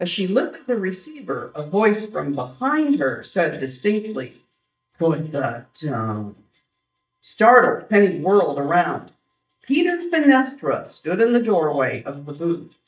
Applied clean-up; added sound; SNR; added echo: neural mask model DeepFilterNet 3.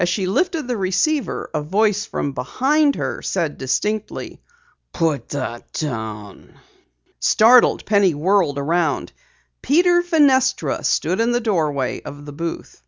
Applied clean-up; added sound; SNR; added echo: none; none; none; none.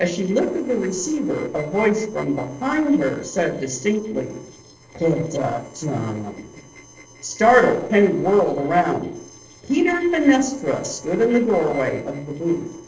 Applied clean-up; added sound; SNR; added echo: neural separator model SepFormer DNS4.